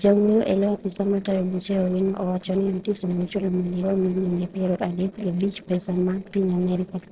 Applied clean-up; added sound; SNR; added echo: neural separator model SepFormer DNS4.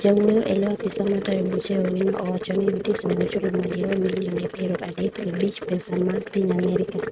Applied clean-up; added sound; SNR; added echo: neural mask model RNNoise.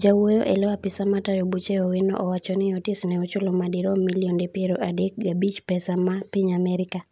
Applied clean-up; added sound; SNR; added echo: none; none; none; none.